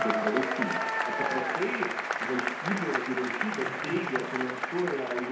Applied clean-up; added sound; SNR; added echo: none; Applause / Crowd / Cheering; -2 dB; reverberation time 0.6 s.